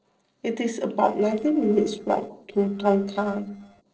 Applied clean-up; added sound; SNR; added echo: neural separator model SepFormer DNS4.